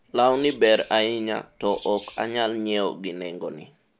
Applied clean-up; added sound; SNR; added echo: none; Wild animals; 16 dB; none.